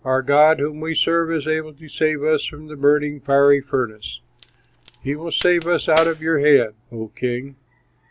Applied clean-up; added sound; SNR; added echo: none; Crack; 18 dB; none.